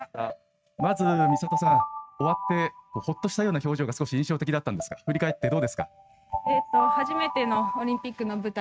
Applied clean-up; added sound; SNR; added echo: neural mask model RNNoise.